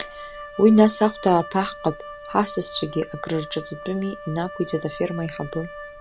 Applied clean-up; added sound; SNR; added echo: none; Wind instrument, woodwind instrument; 14 dB; none.